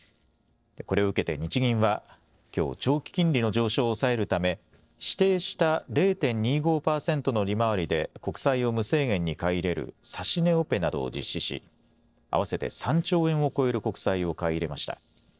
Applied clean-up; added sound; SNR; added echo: neural separator model SepFormer DNS4.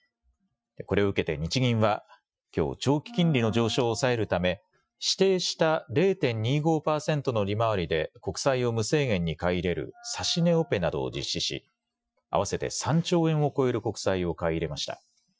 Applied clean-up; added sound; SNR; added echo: classical method Wiener filter.